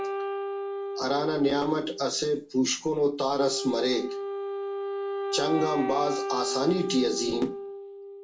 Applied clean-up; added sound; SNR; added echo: none; Wind instrument, woodwind instrument; 5 dB; reverberation time 0.2 s.